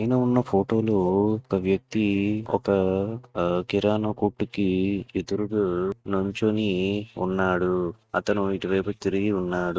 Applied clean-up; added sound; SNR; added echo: neural mask model RNNoise.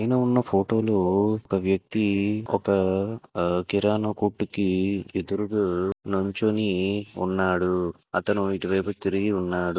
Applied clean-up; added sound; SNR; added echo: none; none; none; none.